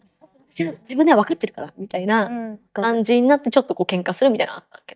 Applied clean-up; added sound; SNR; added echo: neural mask model DeepFilterNet 3.